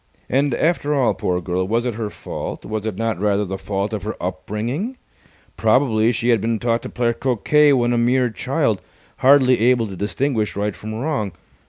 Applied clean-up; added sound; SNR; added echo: none; none; none; none.